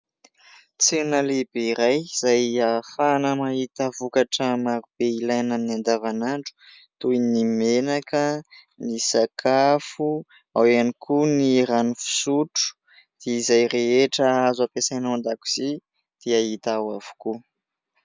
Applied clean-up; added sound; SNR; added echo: none; none; none; none.